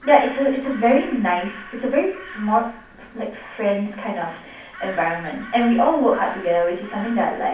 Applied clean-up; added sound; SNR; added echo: none; Crow; 19 dB; reverberation time 0.6 s.